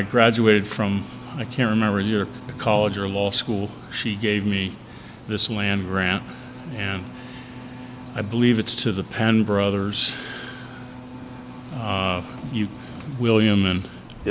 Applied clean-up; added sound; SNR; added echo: none; Bowed string instrument; 19 dB; none.